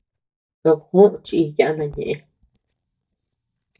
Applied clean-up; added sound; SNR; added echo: neural mask model DeepFilterNet 3.